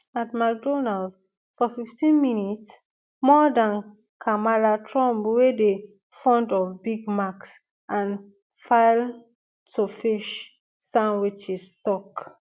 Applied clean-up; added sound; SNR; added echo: none; none; none; none.